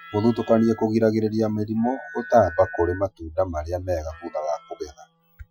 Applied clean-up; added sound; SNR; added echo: classical method Wiener filter.